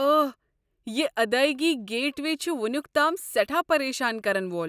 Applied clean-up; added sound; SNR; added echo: none; none; none; none.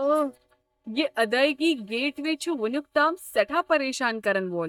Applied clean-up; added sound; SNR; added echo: neural mask model DeepFilterNet 3.